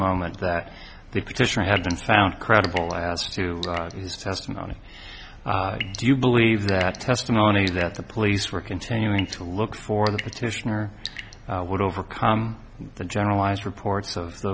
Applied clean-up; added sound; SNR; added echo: none; Drip / Sink (filling or washing) / Water tap, faucet / Water; 15 dB; none.